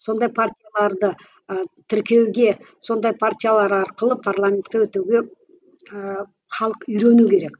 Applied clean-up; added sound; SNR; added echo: none; none; none; none.